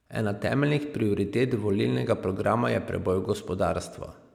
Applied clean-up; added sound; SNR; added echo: none; none; none; none.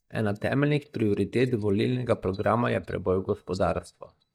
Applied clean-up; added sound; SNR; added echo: neural mask model DeepFilterNet 3.